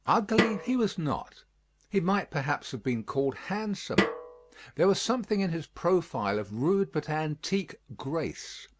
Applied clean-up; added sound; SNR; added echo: none; Snare drum; 3 dB; none.